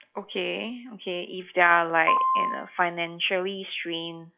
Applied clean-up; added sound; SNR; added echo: classical method log-MMSE.